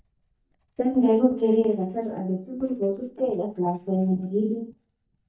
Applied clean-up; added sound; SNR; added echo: neural mask model DeepFilterNet 3.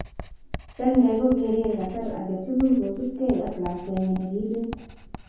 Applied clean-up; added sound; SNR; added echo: none; Writing; 14 dB; reverberation time 0.9 s.